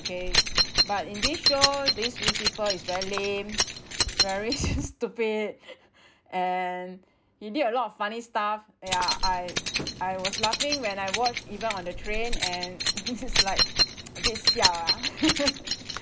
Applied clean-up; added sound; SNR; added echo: none; Keys jangling; -2 dB; none.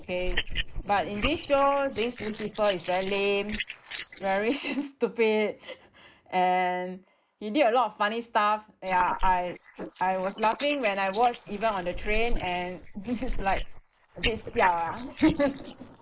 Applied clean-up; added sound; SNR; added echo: neural mask model Resemble Enhance denoiser.